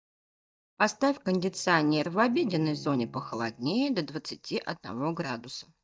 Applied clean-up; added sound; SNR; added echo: neural mask model DeepFilterNet 3.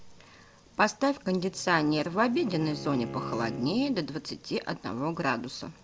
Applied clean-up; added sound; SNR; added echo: none; Bowed string instrument; 15 dB; none.